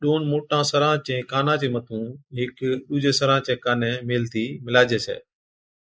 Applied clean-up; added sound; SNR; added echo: neural mask model Resemble Enhance denoiser.